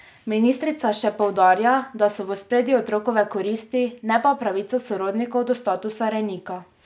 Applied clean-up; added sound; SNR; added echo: none; none; none; none.